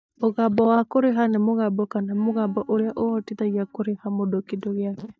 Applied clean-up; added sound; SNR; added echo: neural mask model DeepFilterNet 3.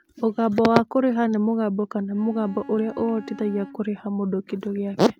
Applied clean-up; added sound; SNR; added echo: none; Bowed string instrument; 19 dB; none.